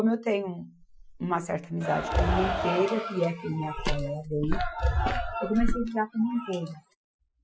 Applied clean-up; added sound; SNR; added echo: classical method Wiener filter.